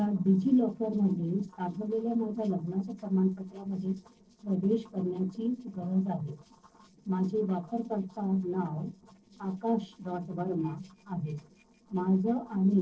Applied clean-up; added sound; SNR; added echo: neural separator model SepFormer DNS4.